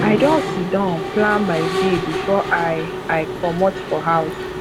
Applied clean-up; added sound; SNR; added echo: none; Mechanisms; 4 dB; none.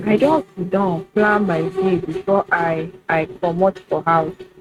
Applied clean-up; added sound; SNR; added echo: neural mask model RNNoise.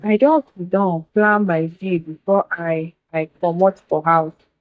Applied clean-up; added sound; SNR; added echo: neural mask model DeepFilterNet 3.